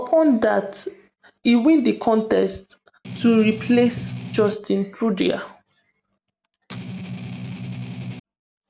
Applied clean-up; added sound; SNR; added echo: none; Strum; 10 dB; none.